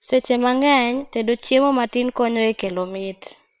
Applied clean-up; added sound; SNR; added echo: neural separator model SepFormer WHAM!.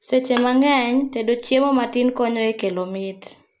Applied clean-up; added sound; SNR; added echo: none; Bowed string instrument; 18 dB; none.